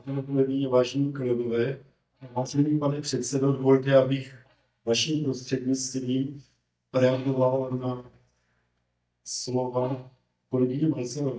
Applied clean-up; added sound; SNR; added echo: neural mask model DeepFilterNet 3.